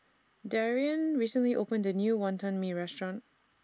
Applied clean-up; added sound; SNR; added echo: none; none; none; none.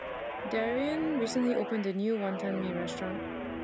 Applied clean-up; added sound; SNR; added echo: none; Guitar; 5 dB; none.